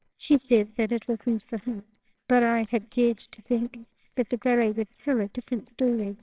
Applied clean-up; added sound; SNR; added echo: neural separator model SepFormer WHAMR!.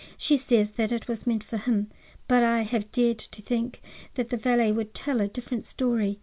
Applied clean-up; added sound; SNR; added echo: none; none; none; none.